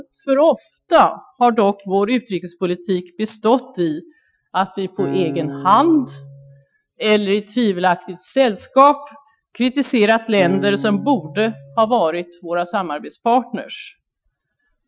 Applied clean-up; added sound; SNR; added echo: classical method Wiener filter.